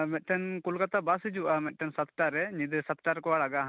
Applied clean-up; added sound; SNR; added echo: none; none; none; none.